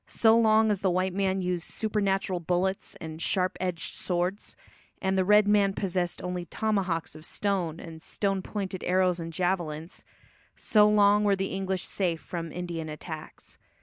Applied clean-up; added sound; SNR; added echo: none; none; none; none.